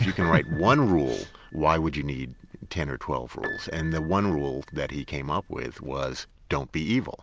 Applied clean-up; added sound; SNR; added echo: none; Piano; 16 dB; none.